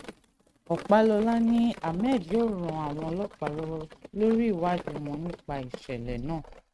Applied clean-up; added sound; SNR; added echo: neural mask model RNNoise.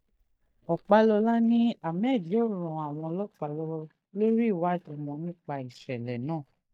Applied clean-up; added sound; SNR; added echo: neural mask model DeepFilterNet 3.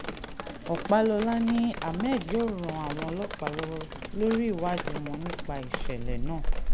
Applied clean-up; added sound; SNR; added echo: none; Drip; 2 dB; none.